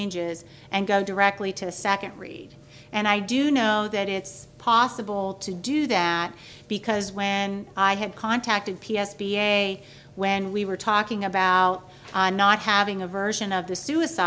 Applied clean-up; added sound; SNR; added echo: none; none; none; none.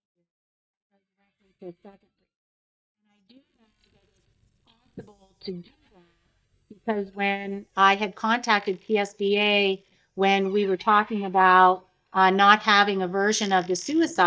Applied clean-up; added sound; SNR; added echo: neural mask model DeepFilterNet 3.